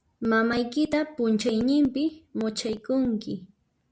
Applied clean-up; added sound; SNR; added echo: none; none; none; none.